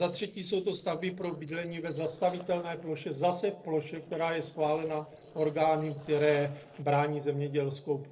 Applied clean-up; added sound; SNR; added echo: neural separator model SepFormer DNS4.